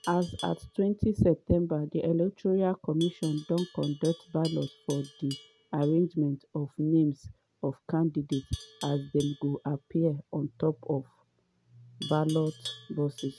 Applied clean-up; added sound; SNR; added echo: none; Livestock, farm animals, working animals; 20 dB; none.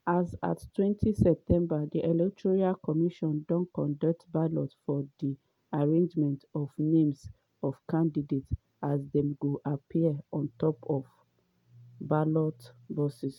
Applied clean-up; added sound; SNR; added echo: none; none; none; none.